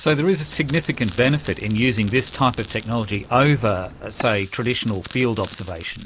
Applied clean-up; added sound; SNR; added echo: none; Crackle + Crack; 18 dB; none.